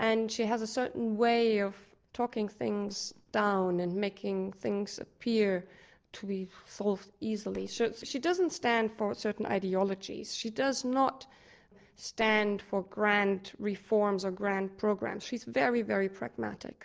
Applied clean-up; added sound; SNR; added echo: neural separator model SepFormer DNS4.